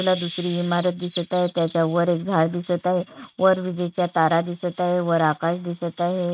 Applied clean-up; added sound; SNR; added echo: neural mask model RNNoise.